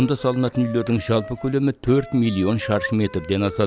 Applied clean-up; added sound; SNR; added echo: none; Wind instrument, woodwind instrument; 16 dB; none.